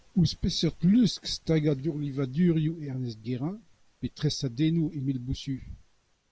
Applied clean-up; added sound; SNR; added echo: none; none; none; none.